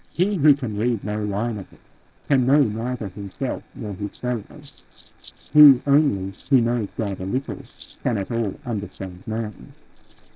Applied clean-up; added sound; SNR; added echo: neural separator model SepFormer DNS4.